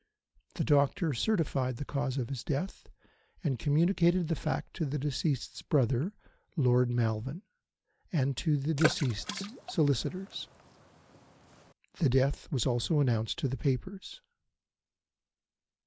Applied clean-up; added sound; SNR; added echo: none; Water / Splash, splatter; 9 dB; none.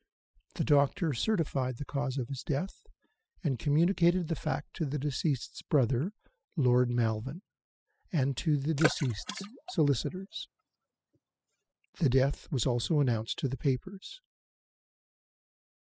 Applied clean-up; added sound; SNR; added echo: classical method spectral subtraction.